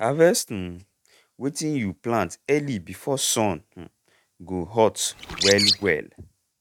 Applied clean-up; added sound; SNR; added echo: neural mask model RNNoise.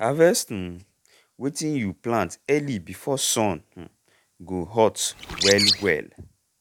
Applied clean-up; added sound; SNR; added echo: none; Bird; -1 dB; none.